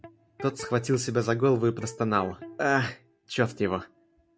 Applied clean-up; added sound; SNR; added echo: none; Electric guitar; 19 dB; none.